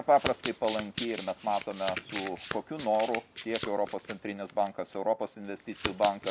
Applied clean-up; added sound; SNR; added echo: none; Domestic sounds, home sounds; 7 dB; none.